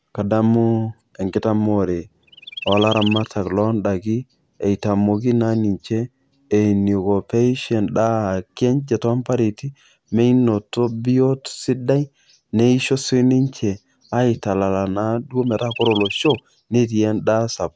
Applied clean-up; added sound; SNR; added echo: none; Chirp, tweet; 10 dB; none.